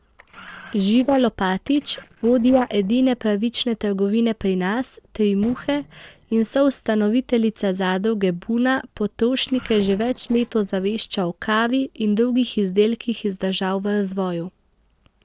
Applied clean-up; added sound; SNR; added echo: neural separator model SepFormer DNS4.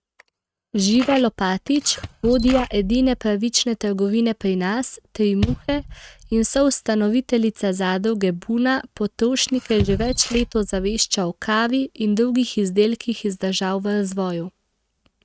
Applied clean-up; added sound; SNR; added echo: neural mask model RNNoise.